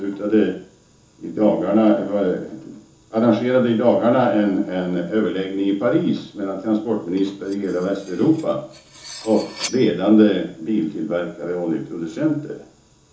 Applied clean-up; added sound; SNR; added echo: none; Cutlery, silverware; 18 dB; reverberation time 0.7 s.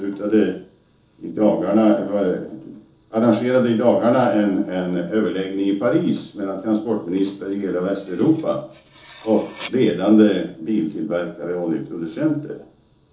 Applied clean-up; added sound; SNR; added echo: neural separator model SepFormer DNS4.